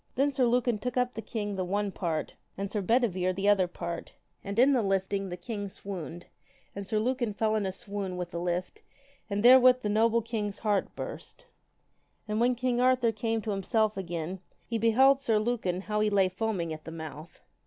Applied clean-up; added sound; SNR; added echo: none; none; none; none.